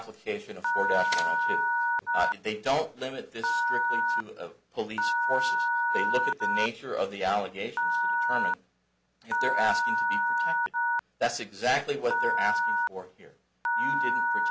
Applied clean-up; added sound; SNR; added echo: none; Telephone; -5 dB; none.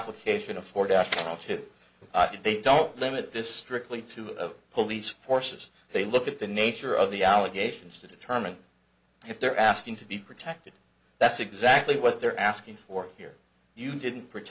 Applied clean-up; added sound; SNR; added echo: none; none; none; none.